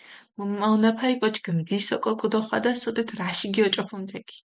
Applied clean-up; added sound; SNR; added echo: neural mask model Resemble Enhance denoiser.